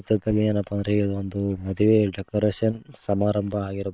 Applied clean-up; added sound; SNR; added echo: neural separator model SepFormer WHAM!.